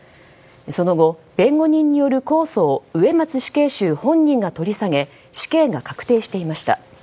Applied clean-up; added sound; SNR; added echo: none; none; none; none.